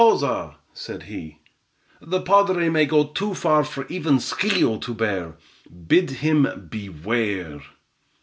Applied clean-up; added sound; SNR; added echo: none; none; none; none.